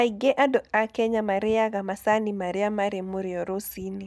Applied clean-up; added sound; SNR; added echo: none; none; none; none.